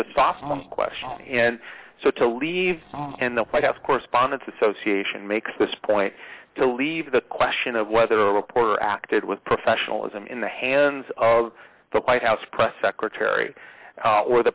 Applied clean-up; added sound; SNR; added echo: neural separator model SepFormer DNS4.